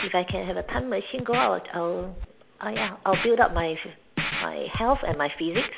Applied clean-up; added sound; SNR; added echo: none; Scratching (performance technique); 7 dB; none.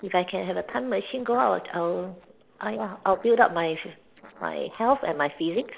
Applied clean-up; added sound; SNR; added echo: neural separator model SepFormer DNS4.